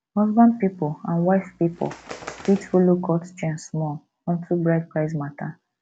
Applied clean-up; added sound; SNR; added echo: none; Bird; 20 dB; none.